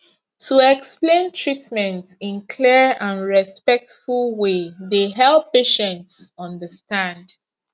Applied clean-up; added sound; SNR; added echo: none; none; none; none.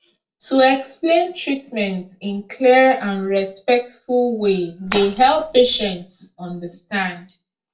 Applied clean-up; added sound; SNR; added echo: neural separator model SepFormer DNS4.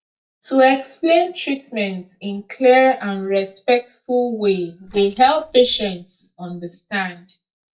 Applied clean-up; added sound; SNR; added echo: neural mask model DeepFilterNet 3.